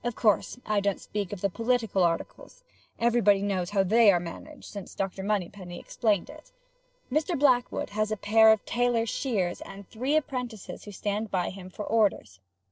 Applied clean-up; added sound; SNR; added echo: neural separator model SepFormer DNS4.